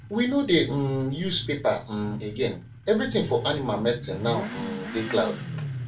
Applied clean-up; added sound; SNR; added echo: none; Motorcycle / Accelerating, revving, vroom; 10 dB; reverberation time 0.3 s.